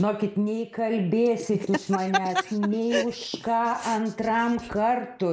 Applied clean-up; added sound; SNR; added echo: neural mask model Resemble Enhance denoiser.